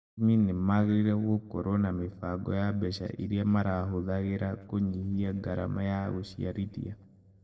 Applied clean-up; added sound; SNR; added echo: neural separator model SepFormer DNS4.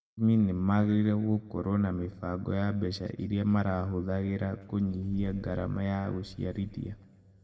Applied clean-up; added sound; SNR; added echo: none; Engine starting / Car; 19 dB; reverberation time 1.3 s.